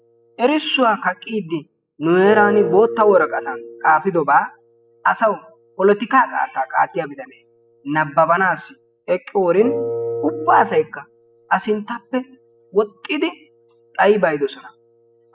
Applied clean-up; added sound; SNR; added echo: classical method spectral subtraction.